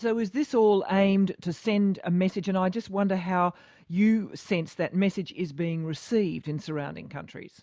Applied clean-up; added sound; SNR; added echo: none; none; none; none.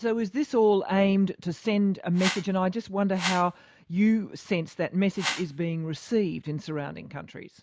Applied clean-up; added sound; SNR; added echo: none; Whoosh, swoosh, swish; 8 dB; none.